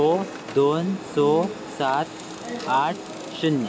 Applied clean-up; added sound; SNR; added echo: none; Printer; 16 dB; none.